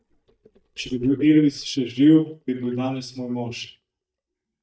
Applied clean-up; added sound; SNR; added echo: neural mask model DeepFilterNet 3.